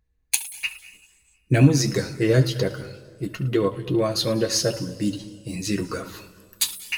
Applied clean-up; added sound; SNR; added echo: none; none; none; reverberation time 1.5 s.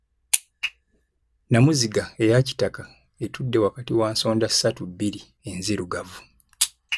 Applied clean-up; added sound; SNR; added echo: none; none; none; none.